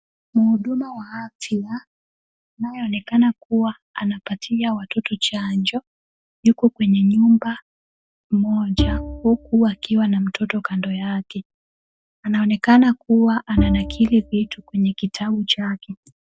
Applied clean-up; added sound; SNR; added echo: none; Bowed string instrument; 6 dB; none.